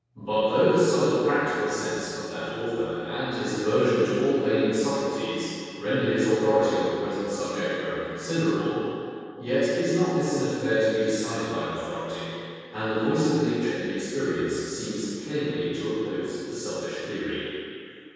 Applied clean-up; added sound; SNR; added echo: none; none; none; reverberation time 2.2 s.